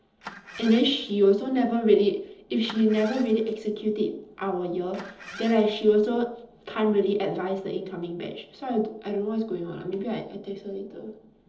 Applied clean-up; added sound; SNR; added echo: neural separator model SepFormer DNS4.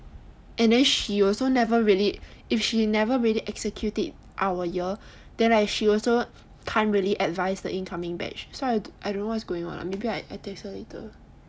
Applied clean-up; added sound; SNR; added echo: none; none; none; none.